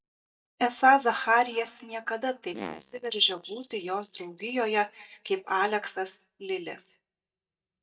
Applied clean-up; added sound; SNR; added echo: neural mask model DeepFilterNet 3.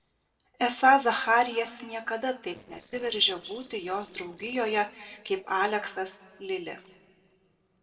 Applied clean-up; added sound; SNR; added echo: neural separator model SepFormer DNS4.